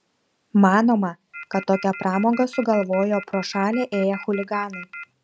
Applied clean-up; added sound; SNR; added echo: none; Telephone; 15 dB; none.